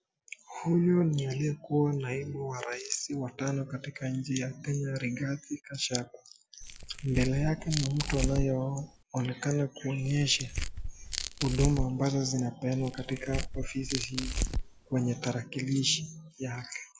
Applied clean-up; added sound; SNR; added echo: none; Tearing; 4 dB; none.